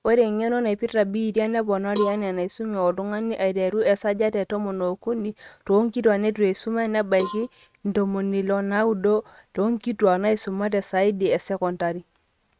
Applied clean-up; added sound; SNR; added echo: neural mask model RNNoise.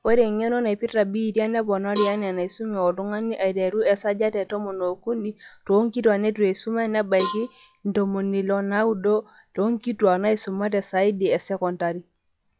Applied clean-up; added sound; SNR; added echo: classical method log-MMSE.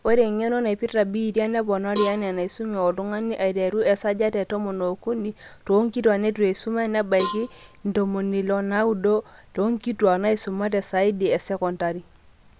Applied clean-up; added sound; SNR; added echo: none; Cowbell; 13 dB; none.